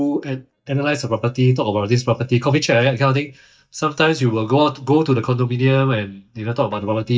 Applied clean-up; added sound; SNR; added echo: neural mask model DeepFilterNet 3.